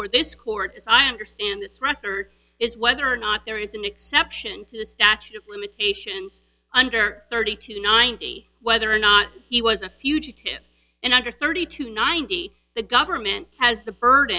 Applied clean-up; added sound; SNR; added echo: none; none; none; none.